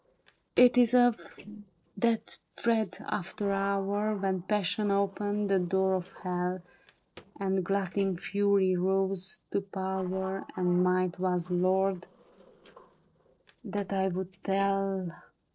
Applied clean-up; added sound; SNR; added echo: neural separator model SepFormer DNS4.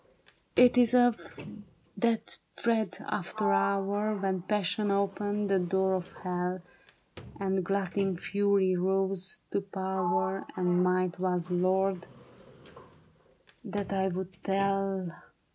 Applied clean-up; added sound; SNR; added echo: none; Sliding door; 14 dB; none.